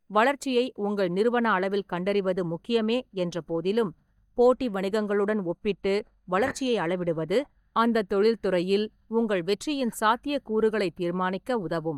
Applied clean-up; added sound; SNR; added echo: neural mask model DeepFilterNet 3.